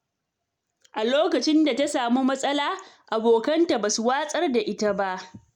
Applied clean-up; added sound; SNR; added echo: none; none; none; none.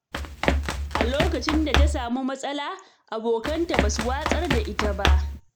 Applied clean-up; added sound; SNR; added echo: none; Run; -5 dB; none.